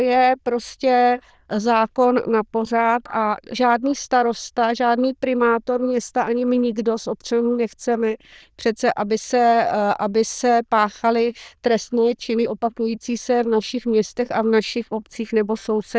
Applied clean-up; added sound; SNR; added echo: neural diffusion model UNIVERSE++.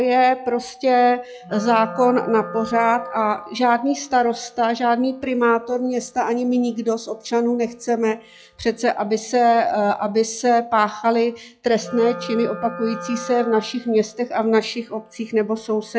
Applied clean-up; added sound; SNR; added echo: classical method log-MMSE.